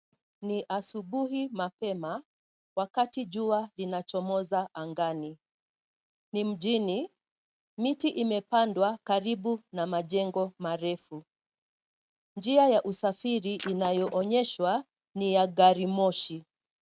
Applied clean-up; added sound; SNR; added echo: neural mask model RNNoise.